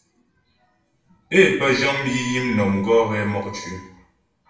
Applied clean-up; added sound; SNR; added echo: none; Wind instrument, woodwind instrument; 18 dB; reverberation time 0.6 s.